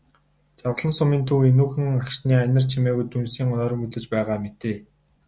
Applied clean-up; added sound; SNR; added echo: none; none; none; none.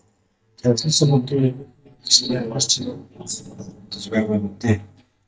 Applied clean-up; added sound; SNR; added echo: neural mask model DeepFilterNet 3.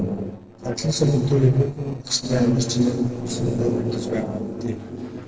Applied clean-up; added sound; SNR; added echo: neural separator model SepFormer DNS4.